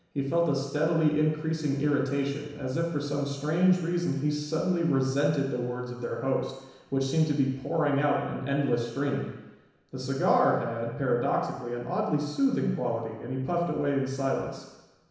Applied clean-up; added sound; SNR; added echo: none; none; none; reverberation time 1.0 s.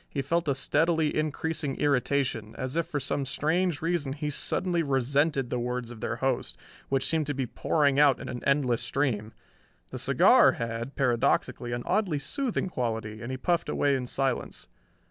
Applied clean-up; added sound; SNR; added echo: none; none; none; none.